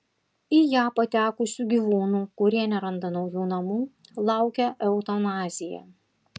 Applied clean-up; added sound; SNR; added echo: none; none; none; none.